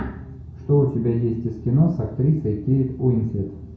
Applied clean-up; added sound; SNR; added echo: none; none; none; reverberation time 0.6 s.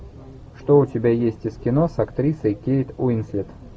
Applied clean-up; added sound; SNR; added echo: none; none; none; none.